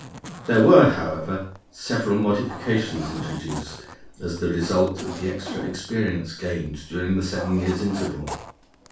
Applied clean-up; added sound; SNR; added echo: none; Zipper (clothing); 15 dB; reverberation time 0.3 s.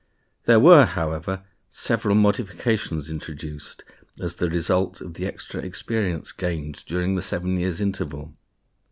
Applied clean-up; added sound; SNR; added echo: none; none; none; none.